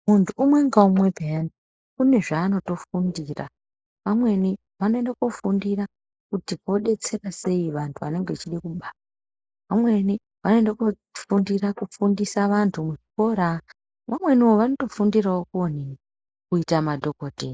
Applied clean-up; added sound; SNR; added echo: neural mask model Resemble Enhance denoiser.